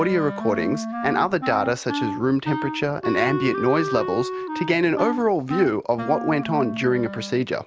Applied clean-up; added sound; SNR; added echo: none; Wind instrument, woodwind instrument; 7 dB; none.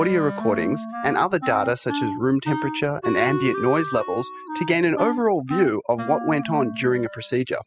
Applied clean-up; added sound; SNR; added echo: classical method spectral subtraction.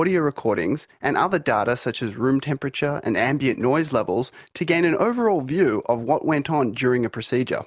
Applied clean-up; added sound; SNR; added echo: none; none; none; none.